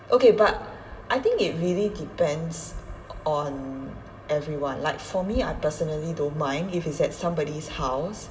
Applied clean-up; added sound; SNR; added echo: none; none; none; reverberation time 2.5 s.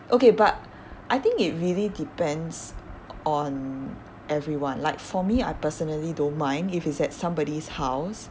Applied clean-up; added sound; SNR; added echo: none; none; none; none.